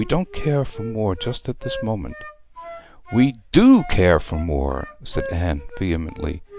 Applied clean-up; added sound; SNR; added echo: none; Wind instrument, woodwind instrument; 17 dB; none.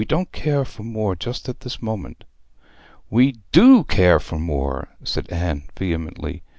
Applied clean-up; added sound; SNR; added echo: none; none; none; none.